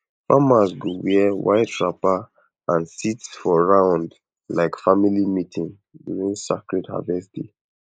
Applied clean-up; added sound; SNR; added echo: neural mask model Resemble Enhance denoiser.